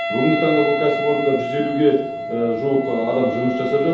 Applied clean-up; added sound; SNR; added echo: none; Wind instrument, woodwind instrument; 5 dB; reverberation time 0.8 s.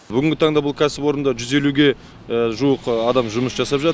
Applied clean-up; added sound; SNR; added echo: none; none; none; none.